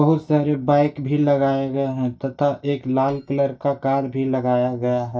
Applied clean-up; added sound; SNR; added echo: neural mask model DeepFilterNet 3.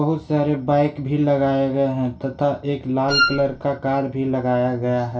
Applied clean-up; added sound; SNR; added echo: none; Wind instrument, woodwind instrument; 1 dB; reverberation time 0.3 s.